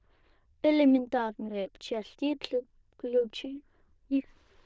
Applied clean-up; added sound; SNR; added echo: neural diffusion model UNIVERSE++.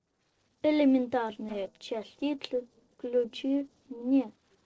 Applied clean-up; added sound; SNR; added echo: neural separator model SepFormer DNS4.